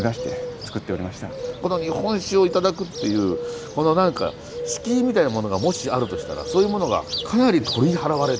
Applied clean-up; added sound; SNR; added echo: none; Bird; 10 dB; none.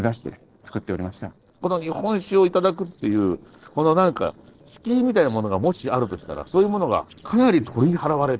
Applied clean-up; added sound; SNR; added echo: neural separator model SepFormer DNS4.